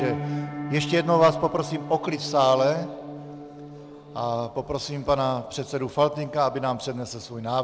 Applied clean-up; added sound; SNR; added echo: none; Piano; 11 dB; none.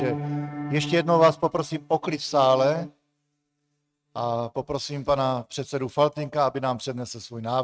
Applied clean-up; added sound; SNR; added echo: neural mask model RNNoise.